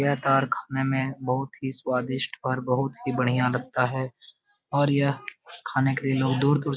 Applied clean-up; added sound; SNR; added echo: none; none; none; none.